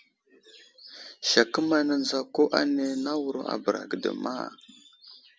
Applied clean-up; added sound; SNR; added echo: none; none; none; none.